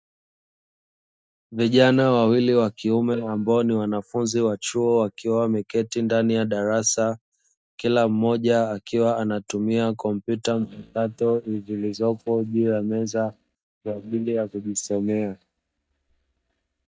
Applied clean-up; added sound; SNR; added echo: neural mask model DeepFilterNet 3.